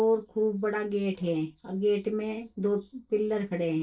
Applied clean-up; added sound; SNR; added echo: neural separator model SepFormer DNS4.